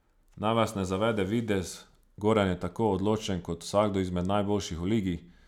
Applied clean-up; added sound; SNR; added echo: none; none; none; none.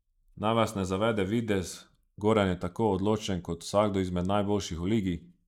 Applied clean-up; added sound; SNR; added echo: neural mask model Resemble Enhance denoiser.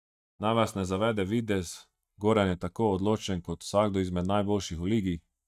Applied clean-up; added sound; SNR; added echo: neural mask model DeepFilterNet 3.